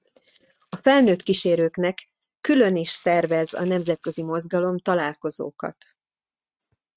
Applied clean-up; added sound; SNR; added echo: neural mask model RNNoise.